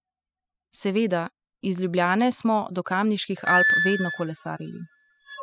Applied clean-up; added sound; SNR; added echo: classical method spectral subtraction.